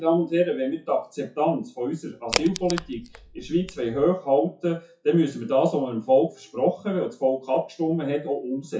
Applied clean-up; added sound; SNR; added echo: classical method WPE with log-MMSE.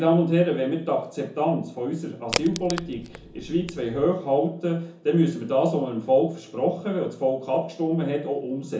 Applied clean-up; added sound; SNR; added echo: none; Crack; 10 dB; reverberation time 0.6 s.